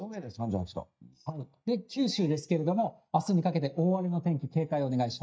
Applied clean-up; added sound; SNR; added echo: neural mask model DeepFilterNet 3.